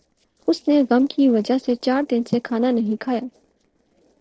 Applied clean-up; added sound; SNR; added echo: neural separator model SepFormer DNS4.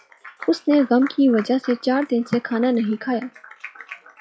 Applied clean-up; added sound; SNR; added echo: classical method log-MMSE.